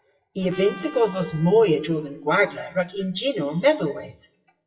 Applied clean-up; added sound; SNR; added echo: classical method WPE with log-MMSE.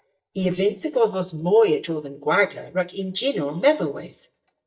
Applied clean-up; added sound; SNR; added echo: neural mask model DeepFilterNet 3.